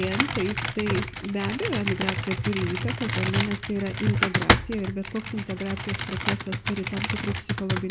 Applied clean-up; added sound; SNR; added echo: none; Computer keyboard; -2 dB; none.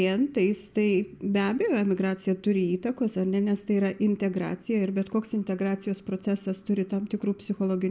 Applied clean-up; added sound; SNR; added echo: none; none; none; none.